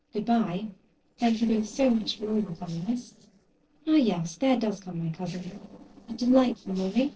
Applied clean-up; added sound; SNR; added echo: neural separator model SepFormer DNS4.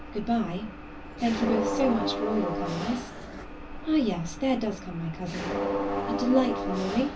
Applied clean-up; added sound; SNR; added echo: none; Mechanisms; 3 dB; reverberation time 0.4 s.